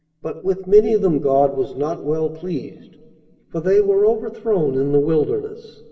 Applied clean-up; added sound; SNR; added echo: none; none; none; reverberation time 2.3 s.